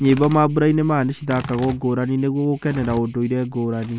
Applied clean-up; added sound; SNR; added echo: none; Tearing + Insect; 19 dB; none.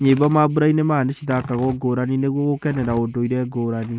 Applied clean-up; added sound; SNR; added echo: neural mask model RNNoise.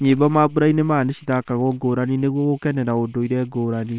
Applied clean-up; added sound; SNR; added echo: neural separator model SepFormer WHAM!.